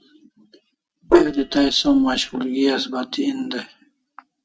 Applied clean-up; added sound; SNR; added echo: neural mask model RNNoise.